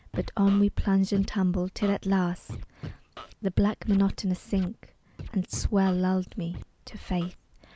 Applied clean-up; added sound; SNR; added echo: none; Scratching (performance technique); 15 dB; none.